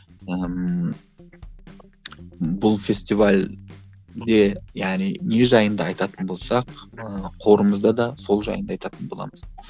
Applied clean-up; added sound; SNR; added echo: none; none; none; none.